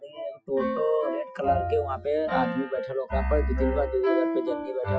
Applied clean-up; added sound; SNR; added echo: classical method Wiener filter.